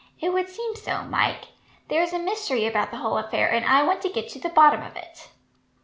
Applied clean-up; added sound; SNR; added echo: none; none; none; none.